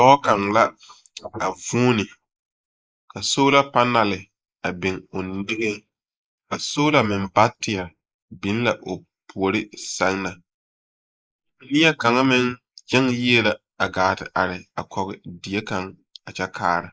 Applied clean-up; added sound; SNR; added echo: neural mask model Resemble Enhance denoiser.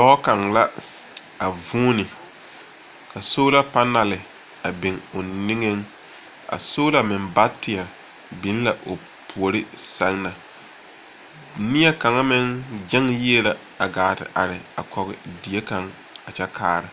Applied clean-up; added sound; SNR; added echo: none; none; none; none.